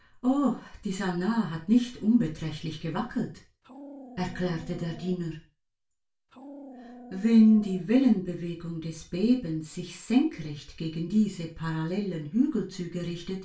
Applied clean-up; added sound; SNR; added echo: none; Dog; 18 dB; reverberation time 0.3 s.